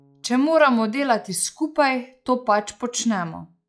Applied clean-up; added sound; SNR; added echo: classical method log-MMSE.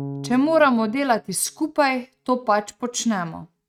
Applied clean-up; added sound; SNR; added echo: neural mask model RNNoise.